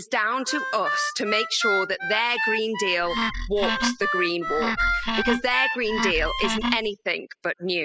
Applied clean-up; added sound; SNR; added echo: classical method spectral subtraction.